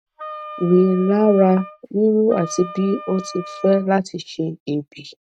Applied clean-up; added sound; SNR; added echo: none; Wind instrument, woodwind instrument; 16 dB; none.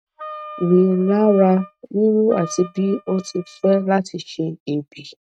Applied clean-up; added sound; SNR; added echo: neural mask model RNNoise.